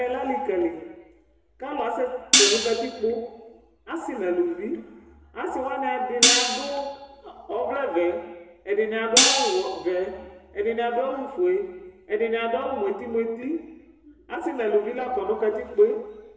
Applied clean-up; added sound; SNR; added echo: none; Hi-hat; -2 dB; reverberation time 1.2 s.